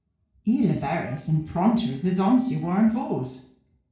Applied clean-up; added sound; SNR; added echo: neural separator model SepFormer DNS4.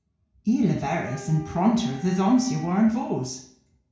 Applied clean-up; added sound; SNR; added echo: none; Wind instrument, woodwind instrument; 19 dB; reverberation time 0.6 s.